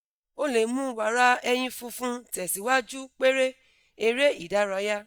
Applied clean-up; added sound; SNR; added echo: neural mask model DeepFilterNet 3.